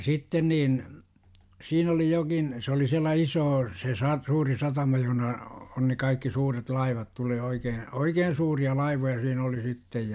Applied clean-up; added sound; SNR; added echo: none; none; none; none.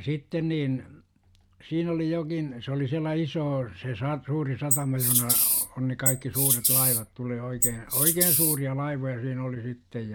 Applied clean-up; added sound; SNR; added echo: none; Wild animals; -5 dB; none.